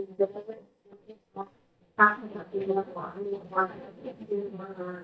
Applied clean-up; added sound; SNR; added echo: neural mask model DeepFilterNet 3.